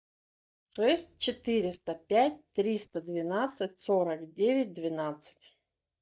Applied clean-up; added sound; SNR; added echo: neural mask model DeepFilterNet 3.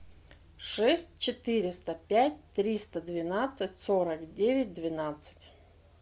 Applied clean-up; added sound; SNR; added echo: none; none; none; none.